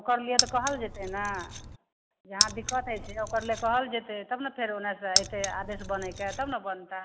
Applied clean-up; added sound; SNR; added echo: none; Keys jangling; 0 dB; none.